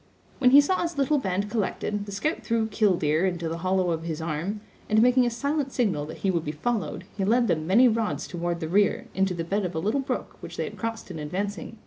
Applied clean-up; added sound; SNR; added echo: none; none; none; none.